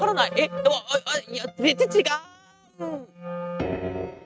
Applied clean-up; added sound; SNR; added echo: neural mask model RNNoise.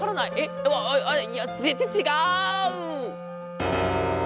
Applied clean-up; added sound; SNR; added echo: none; Wind instrument, woodwind instrument; 11 dB; none.